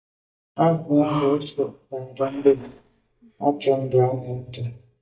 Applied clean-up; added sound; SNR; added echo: neural mask model DeepFilterNet 3.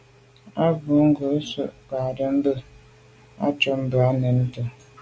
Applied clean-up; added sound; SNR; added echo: none; none; none; none.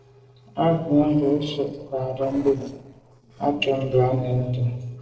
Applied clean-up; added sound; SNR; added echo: neural separator model SepFormer DNS4.